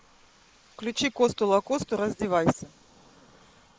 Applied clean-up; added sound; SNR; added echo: neural mask model Resemble Enhance denoiser.